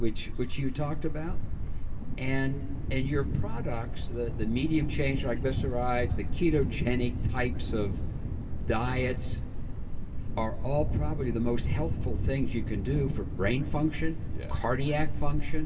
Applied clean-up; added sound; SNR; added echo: none; Thunder; -3 dB; reverberation time 2.9 s.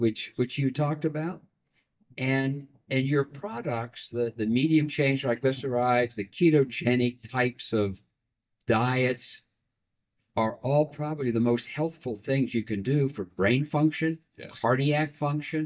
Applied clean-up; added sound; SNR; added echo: neural mask model DeepFilterNet 3.